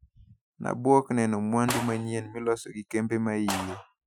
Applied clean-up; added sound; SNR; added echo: classical method Wiener filter.